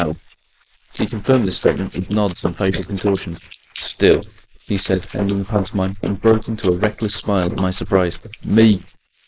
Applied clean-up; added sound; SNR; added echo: neural mask model Resemble Enhance denoiser.